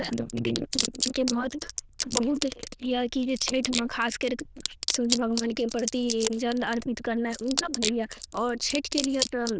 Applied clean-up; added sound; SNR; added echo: neural diffusion model UNIVERSE++.